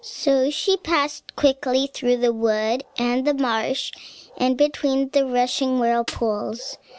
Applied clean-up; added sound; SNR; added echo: none; Snare drum; 14 dB; none.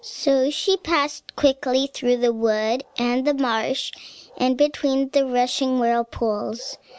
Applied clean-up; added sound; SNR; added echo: none; none; none; none.